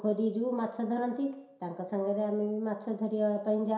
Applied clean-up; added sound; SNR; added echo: none; none; none; reverberation time 0.7 s.